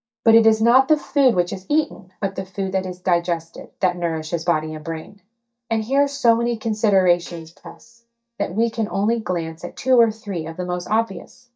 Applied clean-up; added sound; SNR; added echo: neural mask model DeepFilterNet 3.